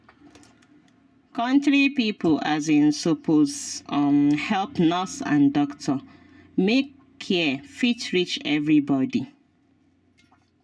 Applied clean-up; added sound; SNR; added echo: none; none; none; none.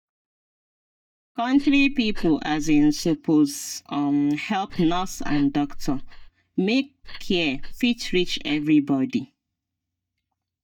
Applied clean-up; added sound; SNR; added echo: neural mask model DeepFilterNet 3.